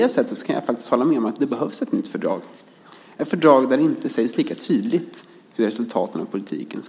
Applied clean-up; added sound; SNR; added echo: none; none; none; none.